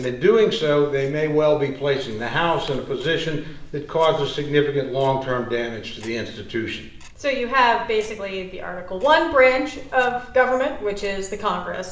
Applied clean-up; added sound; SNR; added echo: none; Tick-tock; 18 dB; reverberation time 0.7 s.